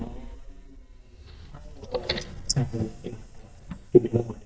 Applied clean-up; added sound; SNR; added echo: neural mask model DeepFilterNet 3.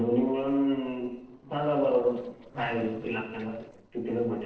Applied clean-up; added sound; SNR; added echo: neural separator model SepFormer DNS4.